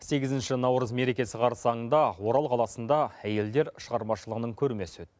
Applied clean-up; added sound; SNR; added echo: none; none; none; none.